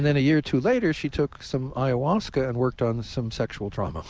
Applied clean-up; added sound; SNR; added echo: none; none; none; none.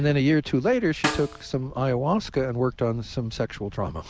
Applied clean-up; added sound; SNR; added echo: none; Snare drum; 11 dB; none.